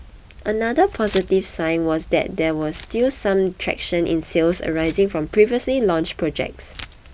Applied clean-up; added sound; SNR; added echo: none; Keys jangling; 17 dB; none.